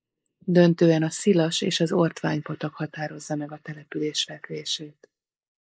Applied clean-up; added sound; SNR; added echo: neural mask model Resemble Enhance denoiser.